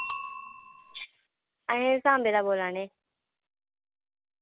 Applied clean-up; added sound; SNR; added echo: none; Bicycle bell; 15 dB; none.